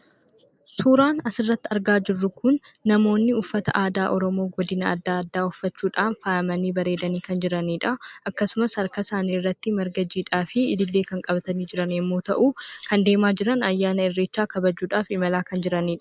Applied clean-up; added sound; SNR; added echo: neural mask model Resemble Enhance denoiser.